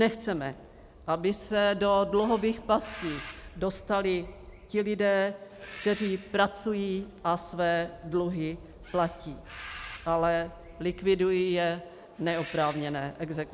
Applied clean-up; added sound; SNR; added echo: none; Bird; 18 dB; none.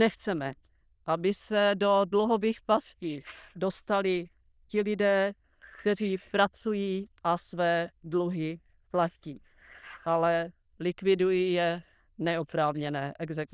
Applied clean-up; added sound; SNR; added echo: neural diffusion model UNIVERSE++.